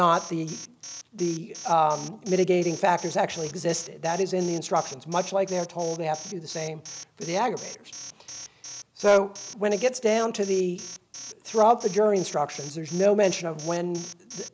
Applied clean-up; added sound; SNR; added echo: none; Alarm; 16 dB; none.